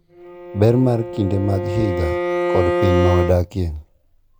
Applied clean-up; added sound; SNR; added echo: none; Bowed string instrument; 3 dB; none.